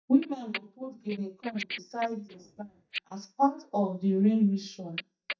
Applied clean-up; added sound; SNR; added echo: neural mask model DeepFilterNet 3.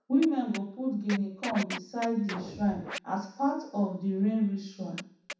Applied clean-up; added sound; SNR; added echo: none; Scratching (performance technique); 13 dB; reverberation time 0.7 s.